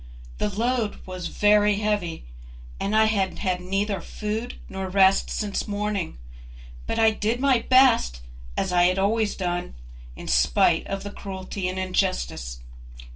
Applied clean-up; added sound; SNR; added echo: none; none; none; reverberation time 0.2 s.